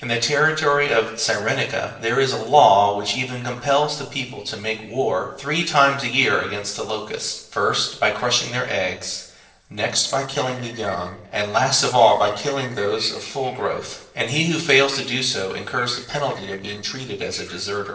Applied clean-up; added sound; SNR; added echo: neural separator model SepFormer DNS4.